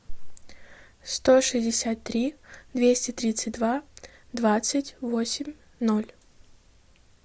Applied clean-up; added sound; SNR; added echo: none; none; none; none.